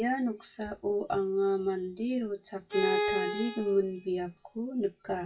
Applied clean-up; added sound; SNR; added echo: classical method WPE with log-MMSE.